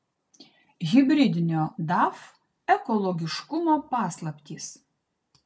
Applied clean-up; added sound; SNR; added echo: none; none; none; none.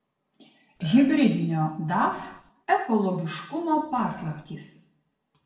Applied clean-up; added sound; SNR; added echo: none; Burping, eructation; 20 dB; reverberation time 0.6 s.